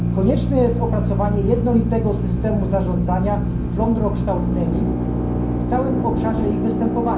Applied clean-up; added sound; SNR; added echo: none; Drill; -2 dB; reverberation time 0.6 s.